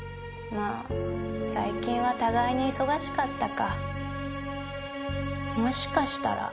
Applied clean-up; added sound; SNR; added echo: none; none; none; none.